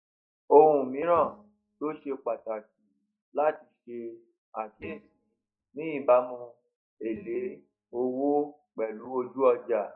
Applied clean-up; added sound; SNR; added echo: neural mask model DeepFilterNet 3.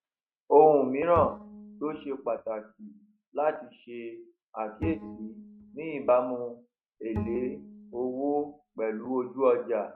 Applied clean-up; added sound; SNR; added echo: neural mask model RNNoise.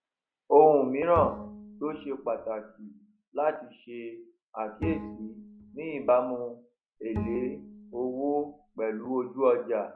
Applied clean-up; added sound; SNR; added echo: none; Bowed string instrument; 12 dB; none.